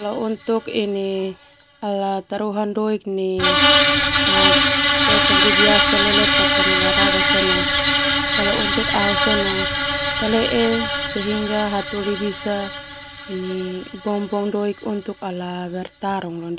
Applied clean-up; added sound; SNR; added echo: none; Screech; -4 dB; none.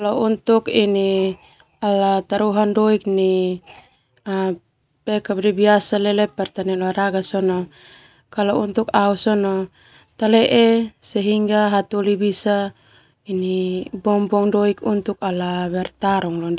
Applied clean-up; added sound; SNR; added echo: none; none; none; none.